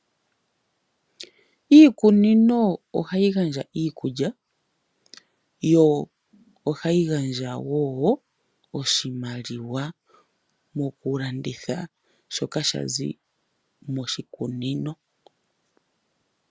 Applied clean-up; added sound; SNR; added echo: none; none; none; none.